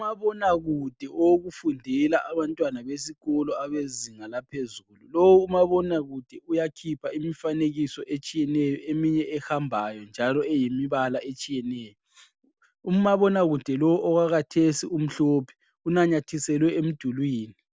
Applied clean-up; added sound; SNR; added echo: none; none; none; none.